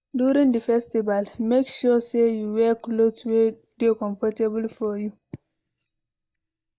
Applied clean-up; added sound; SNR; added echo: neural mask model DeepFilterNet 3.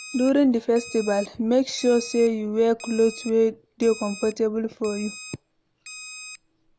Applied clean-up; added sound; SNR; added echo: none; Alarm; 18 dB; none.